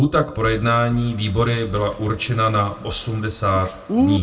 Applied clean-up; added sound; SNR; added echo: none; Bird; 7 dB; reverberation time 0.2 s.